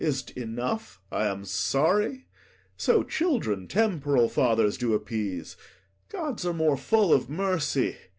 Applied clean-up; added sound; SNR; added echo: none; none; none; none.